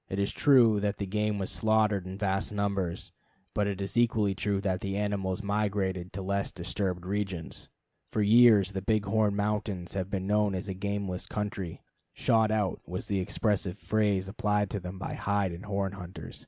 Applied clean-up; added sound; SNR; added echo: none; none; none; none.